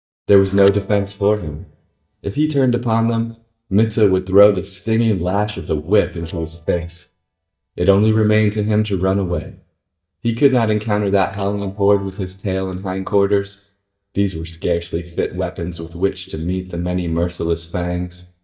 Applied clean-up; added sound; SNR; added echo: neural mask model DeepFilterNet 3.